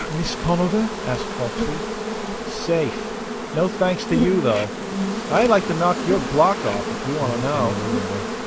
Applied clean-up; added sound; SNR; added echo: none; Insect; 3 dB; none.